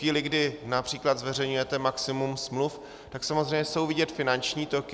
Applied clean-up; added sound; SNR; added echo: none; none; none; none.